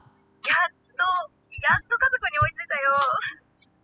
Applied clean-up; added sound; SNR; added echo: classical method spectral subtraction.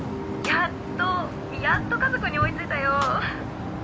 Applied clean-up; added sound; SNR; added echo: none; none; none; none.